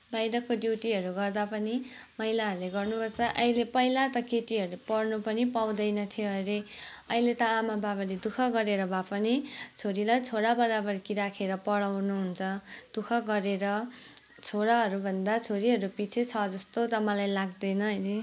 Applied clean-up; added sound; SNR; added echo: none; none; none; none.